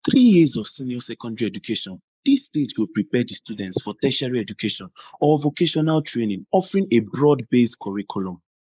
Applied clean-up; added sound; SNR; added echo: neural mask model Resemble Enhance denoiser.